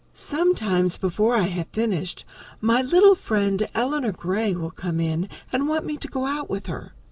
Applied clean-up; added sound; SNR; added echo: none; none; none; none.